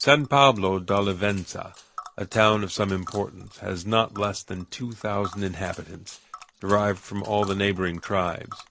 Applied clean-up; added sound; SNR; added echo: none; Tick; 20 dB; none.